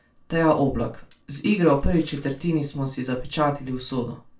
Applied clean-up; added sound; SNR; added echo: none; Water / Splash, splatter; 20 dB; reverberation time 0.2 s.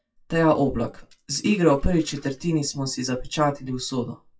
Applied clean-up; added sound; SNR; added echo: classical method WPE with log-MMSE.